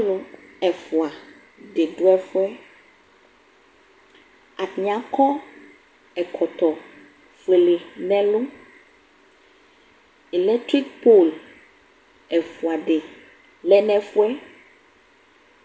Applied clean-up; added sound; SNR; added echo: none; none; none; none.